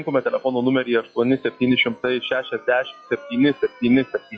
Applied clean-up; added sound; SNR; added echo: classical method log-MMSE.